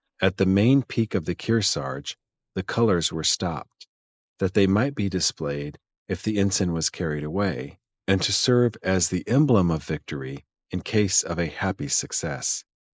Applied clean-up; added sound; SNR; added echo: neural mask model Resemble Enhance denoiser.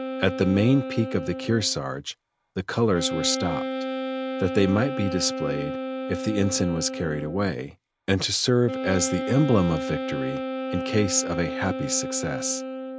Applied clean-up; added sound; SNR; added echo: none; Wind instrument, woodwind instrument; 6 dB; none.